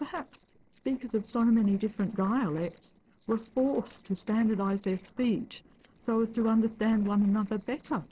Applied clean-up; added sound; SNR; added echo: neural separator model SepFormer DNS4.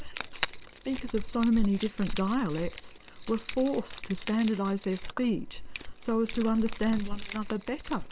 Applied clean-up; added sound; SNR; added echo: neural separator model SepFormer WHAM!.